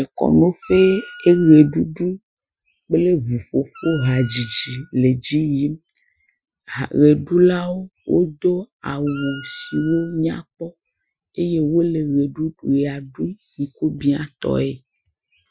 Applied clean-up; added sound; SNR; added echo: classical method Wiener filter.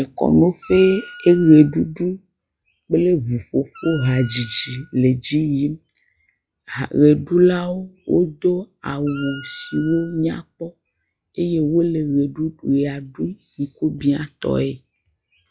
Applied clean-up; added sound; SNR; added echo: classical method log-MMSE.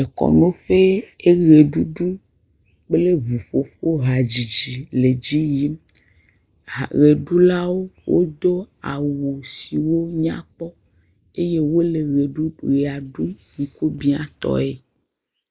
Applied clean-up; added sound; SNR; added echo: neural mask model Resemble Enhance denoiser.